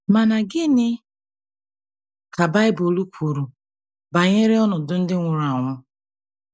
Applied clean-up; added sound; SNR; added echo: none; none; none; none.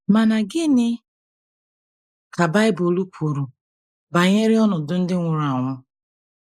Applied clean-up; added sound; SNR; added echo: neural mask model Resemble Enhance denoiser.